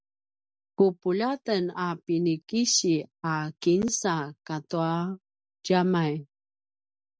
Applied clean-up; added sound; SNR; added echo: none; none; none; none.